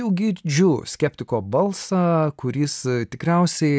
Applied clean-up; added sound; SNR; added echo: none; none; none; none.